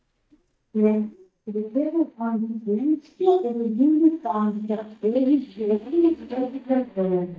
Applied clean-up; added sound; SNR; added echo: neural mask model DeepFilterNet 3.